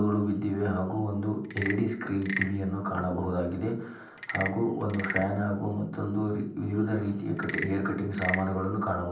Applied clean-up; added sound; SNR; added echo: none; Wood / Percussion / Frog; 11 dB; reverberation time 0.6 s.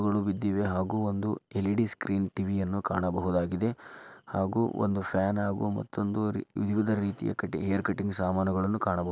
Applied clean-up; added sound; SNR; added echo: none; none; none; none.